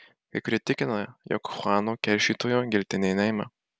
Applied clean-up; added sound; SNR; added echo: none; none; none; none.